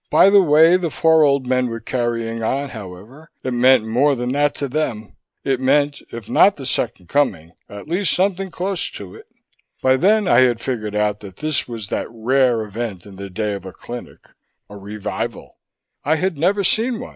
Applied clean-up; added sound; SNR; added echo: neural mask model Resemble Enhance denoiser.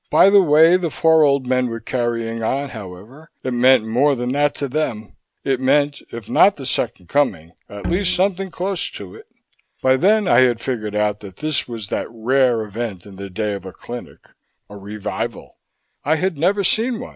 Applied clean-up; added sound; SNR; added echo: none; Bowed string instrument; 10 dB; none.